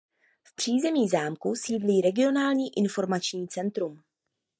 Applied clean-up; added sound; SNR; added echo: neural mask model DeepFilterNet 3.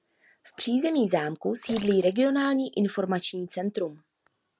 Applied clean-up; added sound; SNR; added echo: none; Splash, splatter; 18 dB; none.